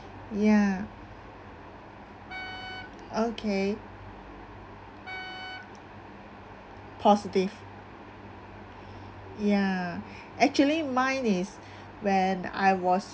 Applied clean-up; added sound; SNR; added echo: none; Wind instrument, woodwind instrument; 14 dB; none.